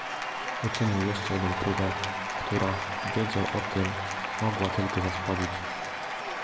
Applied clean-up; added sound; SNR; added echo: none; Applause / Cheering; 2 dB; reverberation time 1.3 s.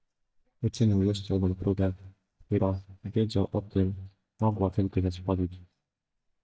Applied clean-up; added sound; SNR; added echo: neural mask model DeepFilterNet 3.